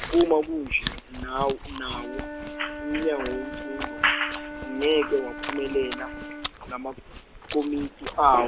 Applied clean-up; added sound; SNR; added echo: none; Wind instrument, woodwind instrument + Chewing, mastication; 9 dB; none.